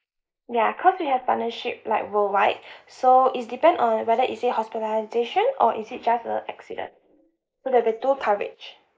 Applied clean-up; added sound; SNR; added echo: neural mask model Resemble Enhance denoiser.